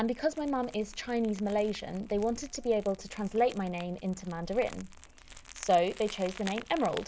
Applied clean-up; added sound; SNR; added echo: none; Crumpling, crinkling; 16 dB; none.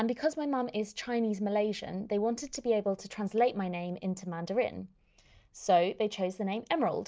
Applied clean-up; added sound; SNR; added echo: none; none; none; none.